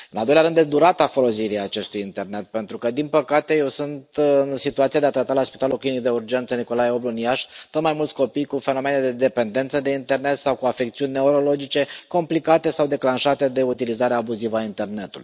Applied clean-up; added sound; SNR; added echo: none; none; none; none.